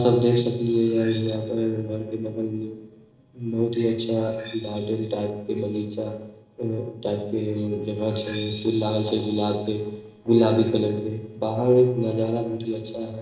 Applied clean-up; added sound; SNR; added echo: neural separator model SepFormer DNS4.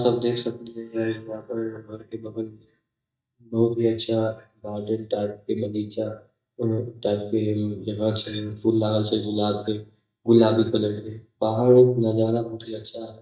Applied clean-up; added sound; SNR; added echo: neural mask model DeepFilterNet 3.